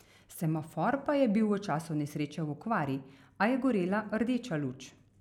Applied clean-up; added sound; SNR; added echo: none; none; none; none.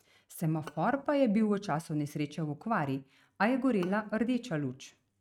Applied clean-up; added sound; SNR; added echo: neural mask model RNNoise.